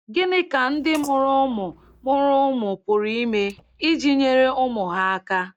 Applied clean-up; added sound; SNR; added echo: neural mask model DeepFilterNet 3.